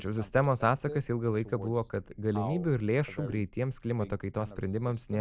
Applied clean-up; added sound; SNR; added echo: none; none; none; none.